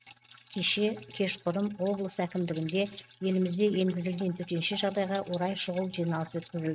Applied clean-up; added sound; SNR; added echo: neural mask model RNNoise.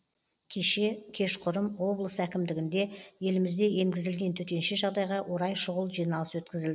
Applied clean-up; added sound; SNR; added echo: none; none; none; none.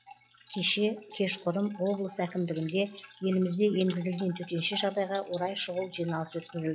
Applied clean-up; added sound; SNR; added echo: classical method log-MMSE.